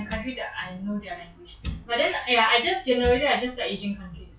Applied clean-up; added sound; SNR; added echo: classical method log-MMSE.